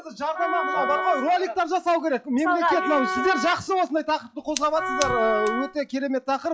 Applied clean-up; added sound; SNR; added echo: classical method log-MMSE.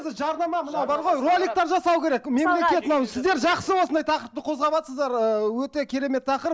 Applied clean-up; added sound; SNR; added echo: none; none; none; none.